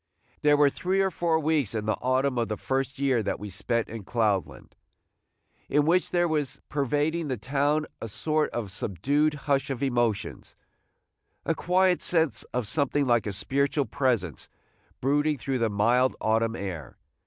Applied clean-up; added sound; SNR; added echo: none; none; none; none.